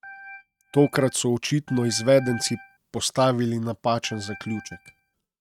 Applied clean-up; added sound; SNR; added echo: neural mask model RNNoise.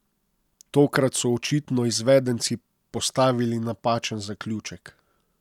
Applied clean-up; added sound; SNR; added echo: none; none; none; none.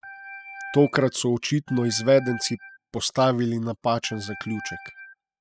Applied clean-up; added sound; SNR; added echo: classical method spectral subtraction.